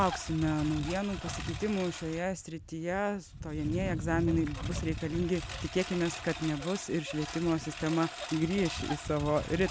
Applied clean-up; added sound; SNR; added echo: none; Engine; 7 dB; none.